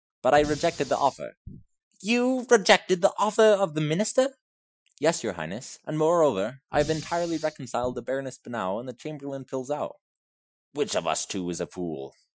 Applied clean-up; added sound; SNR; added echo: classical method Wiener filter.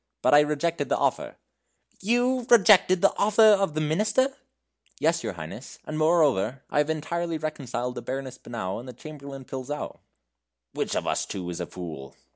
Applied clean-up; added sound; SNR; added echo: none; none; none; none.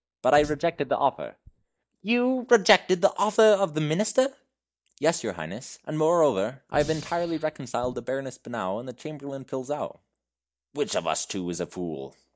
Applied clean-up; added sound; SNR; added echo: neural mask model DeepFilterNet 3.